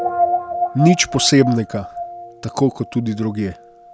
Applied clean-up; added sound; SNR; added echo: none; Guitar; 6 dB; none.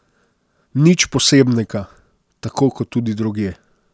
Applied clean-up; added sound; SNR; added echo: none; none; none; none.